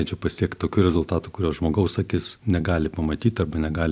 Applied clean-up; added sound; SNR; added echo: none; none; none; none.